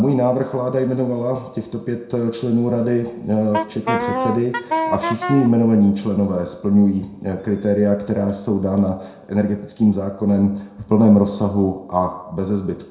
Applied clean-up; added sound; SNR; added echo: none; Wind instrument, woodwind instrument; 4 dB; reverberation time 0.5 s.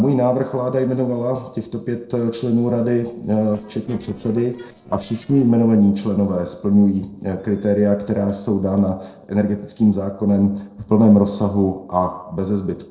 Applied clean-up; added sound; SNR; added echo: neural separator model SepFormer DNS4.